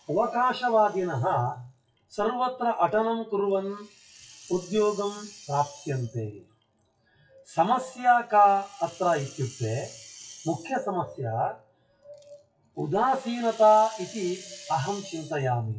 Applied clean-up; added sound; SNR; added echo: classical method WPE with log-MMSE.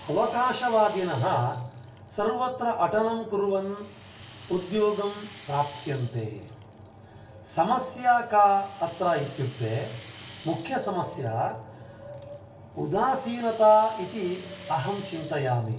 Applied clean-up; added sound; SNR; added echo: none; Rattle; 19 dB; reverberation time 0.2 s.